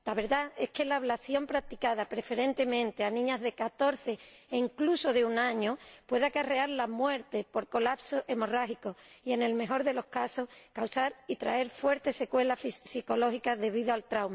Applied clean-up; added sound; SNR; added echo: none; none; none; none.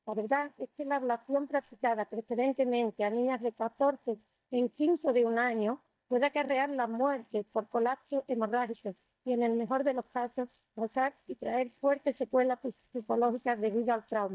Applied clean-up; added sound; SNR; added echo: neural mask model DeepFilterNet 3.